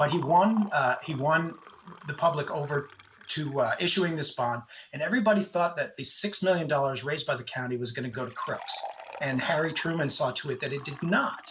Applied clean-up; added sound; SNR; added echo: none; Liquid; 19 dB; none.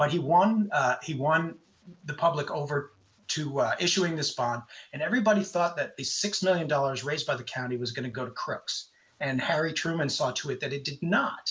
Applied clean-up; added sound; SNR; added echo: none; none; none; none.